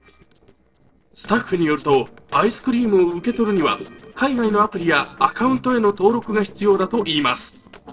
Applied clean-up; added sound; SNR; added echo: neural separator model SepFormer DNS4.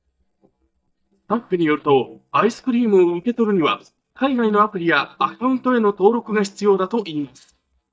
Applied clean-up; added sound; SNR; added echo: neural mask model DeepFilterNet 3.